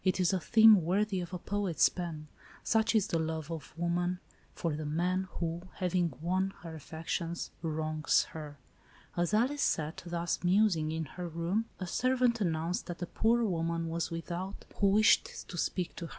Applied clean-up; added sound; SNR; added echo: none; none; none; none.